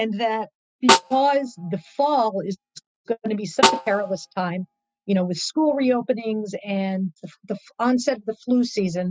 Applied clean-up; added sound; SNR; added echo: neural mask model RNNoise.